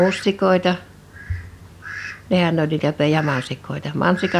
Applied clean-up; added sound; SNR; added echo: none; Fowl; 16 dB; none.